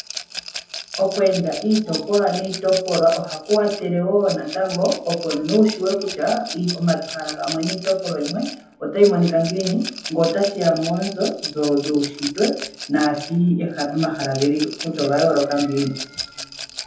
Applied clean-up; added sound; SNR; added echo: none; Rattle / Glass; 12 dB; reverberation time 0.6 s.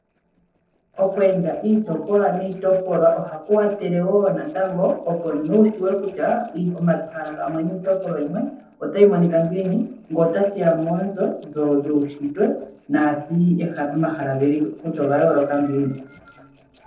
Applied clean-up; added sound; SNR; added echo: neural separator model SepFormer DNS4.